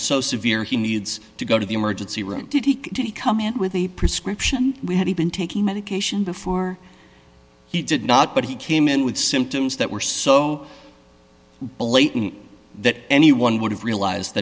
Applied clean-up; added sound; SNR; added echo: none; none; none; none.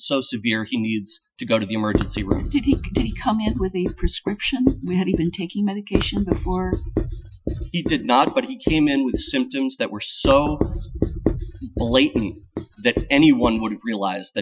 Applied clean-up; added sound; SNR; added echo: classical method Wiener filter.